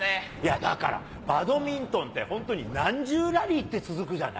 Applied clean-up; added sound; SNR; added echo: none; Zipper (clothing); 11 dB; none.